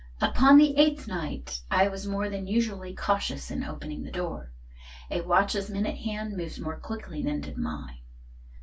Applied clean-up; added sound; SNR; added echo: none; none; none; reverberation time 0.1 s.